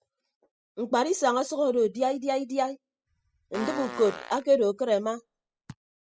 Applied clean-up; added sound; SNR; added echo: classical method spectral subtraction.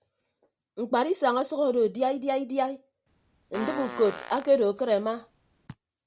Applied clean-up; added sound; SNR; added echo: none; Fart; 13 dB; none.